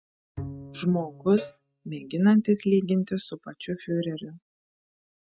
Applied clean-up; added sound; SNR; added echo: neural mask model RNNoise.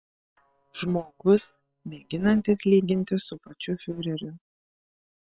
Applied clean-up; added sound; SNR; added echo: neural separator model SepFormer WHAM!.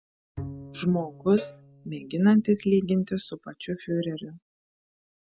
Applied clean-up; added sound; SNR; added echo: none; Bowed string instrument + Cowbell; 16 dB; none.